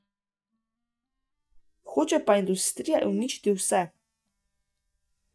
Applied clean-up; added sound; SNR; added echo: neural mask model DeepFilterNet 3.